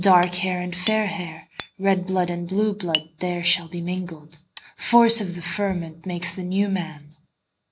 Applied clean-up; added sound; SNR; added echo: none; Hammer; 14 dB; none.